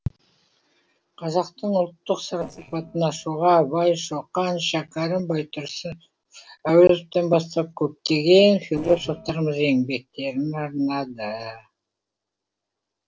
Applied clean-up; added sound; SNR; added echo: neural separator model SepFormer DNS4.